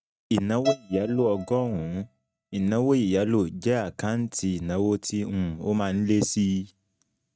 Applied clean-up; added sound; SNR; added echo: neural mask model RNNoise.